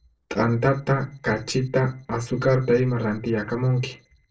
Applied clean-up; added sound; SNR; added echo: neural separator model SepFormer DNS4.